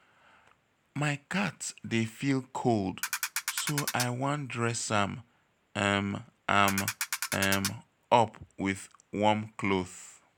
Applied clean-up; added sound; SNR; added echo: none; Ratchet, pawl; 4 dB; none.